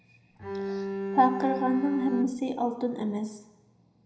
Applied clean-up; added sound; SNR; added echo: none; Bowed string instrument; 5 dB; reverberation time 0.8 s.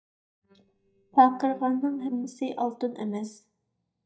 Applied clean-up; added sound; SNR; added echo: neural mask model DeepFilterNet 3.